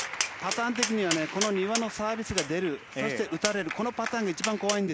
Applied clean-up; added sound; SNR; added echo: none; Tap; 7 dB; none.